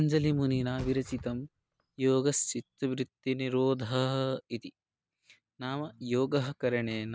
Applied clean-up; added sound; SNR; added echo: none; Thump, thud; 19 dB; none.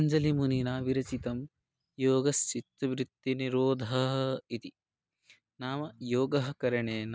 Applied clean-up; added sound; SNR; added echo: none; none; none; none.